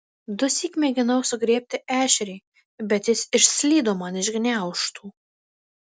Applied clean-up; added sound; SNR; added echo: none; none; none; none.